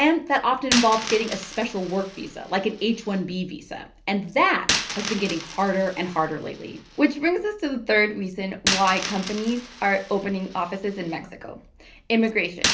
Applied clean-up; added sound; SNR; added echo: none; Coin (dropping); 8 dB; reverberation time 0.3 s.